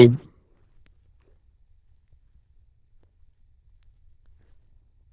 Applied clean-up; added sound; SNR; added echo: neural diffusion model UNIVERSE++.